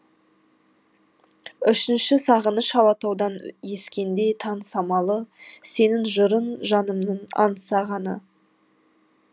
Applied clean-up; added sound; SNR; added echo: none; none; none; none.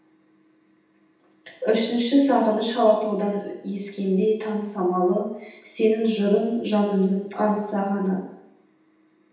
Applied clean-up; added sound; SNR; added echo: none; none; none; reverberation time 0.9 s.